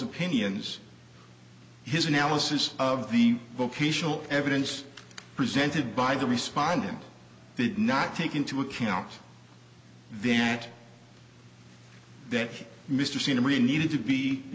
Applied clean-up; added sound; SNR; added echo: none; none; none; none.